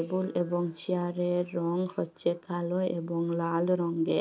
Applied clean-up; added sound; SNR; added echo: none; none; none; none.